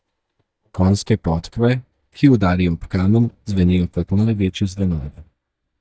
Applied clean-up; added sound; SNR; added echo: neural mask model DeepFilterNet 3.